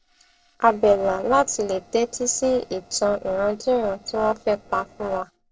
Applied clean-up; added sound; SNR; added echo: neural separator model SepFormer DNS4.